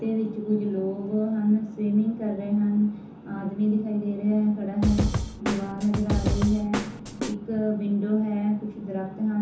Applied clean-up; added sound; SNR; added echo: none; Snare drum / Drum kit; 2 dB; reverberation time 0.9 s.